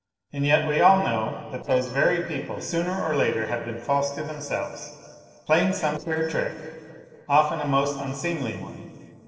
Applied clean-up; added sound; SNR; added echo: neural separator model SepFormer DNS4.